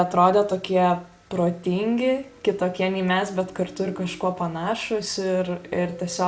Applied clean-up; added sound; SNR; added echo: none; none; none; none.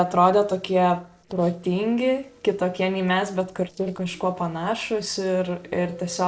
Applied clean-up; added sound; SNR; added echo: neural separator model SepFormer DNS4.